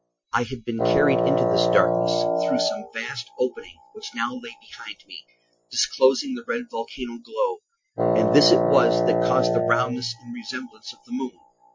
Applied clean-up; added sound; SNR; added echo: classical method Wiener filter.